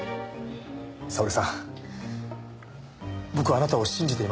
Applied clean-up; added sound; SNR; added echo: none; none; none; none.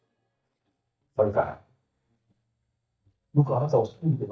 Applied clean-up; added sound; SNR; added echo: neural mask model DeepFilterNet 3.